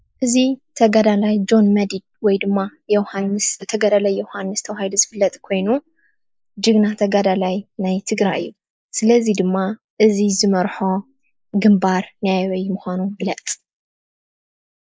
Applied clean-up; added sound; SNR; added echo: neural mask model Resemble Enhance denoiser.